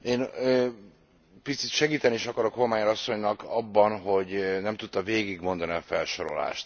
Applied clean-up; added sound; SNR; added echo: none; none; none; none.